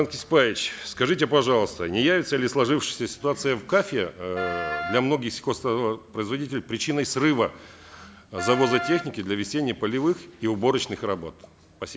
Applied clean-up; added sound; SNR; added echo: none; Wind instrument, woodwind instrument; 8 dB; none.